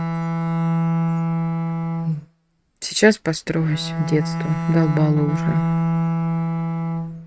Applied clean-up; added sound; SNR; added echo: neural mask model RNNoise.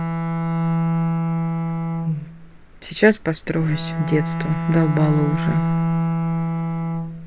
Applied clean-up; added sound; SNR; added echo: none; Bowed string instrument; 0 dB; none.